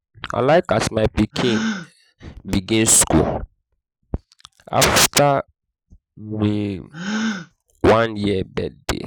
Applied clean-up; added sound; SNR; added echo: none; Gasp; 13 dB; none.